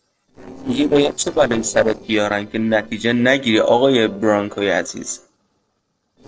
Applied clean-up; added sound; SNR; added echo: neural separator model SepFormer DNS4.